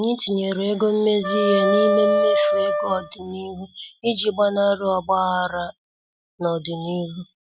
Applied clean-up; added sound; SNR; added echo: none; Wind instrument, woodwind instrument; -1 dB; none.